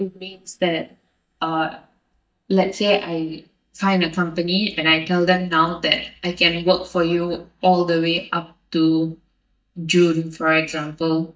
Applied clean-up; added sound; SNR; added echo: neural mask model DeepFilterNet 3.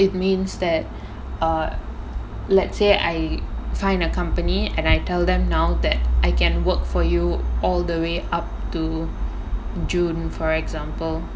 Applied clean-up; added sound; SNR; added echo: none; none; none; none.